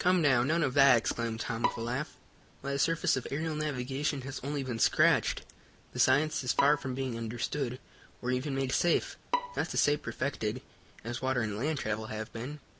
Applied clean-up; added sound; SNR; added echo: none; Bowed string instrument; 8 dB; none.